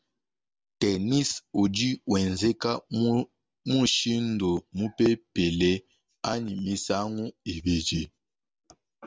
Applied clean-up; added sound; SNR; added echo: none; none; none; none.